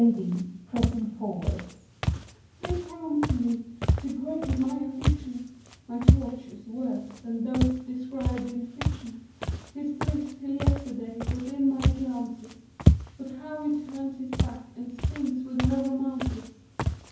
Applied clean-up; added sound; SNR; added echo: none; Walk, footsteps; -1 dB; reverberation time 0.9 s.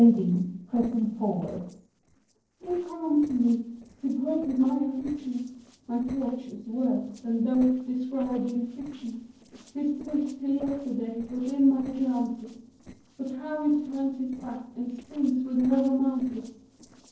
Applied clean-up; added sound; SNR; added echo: neural separator model SepFormer DNS4.